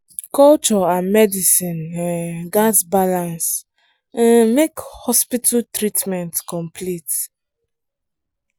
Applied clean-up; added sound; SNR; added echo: none; none; none; none.